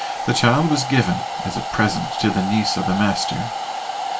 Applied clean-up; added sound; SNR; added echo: none; Domestic sounds, home sounds; 5 dB; reverberation time 0.2 s.